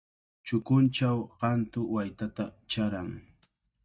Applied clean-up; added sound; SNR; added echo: neural mask model DeepFilterNet 3.